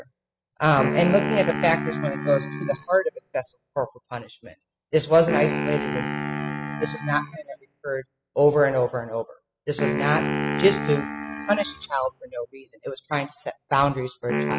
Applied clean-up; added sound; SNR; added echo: classical method spectral subtraction.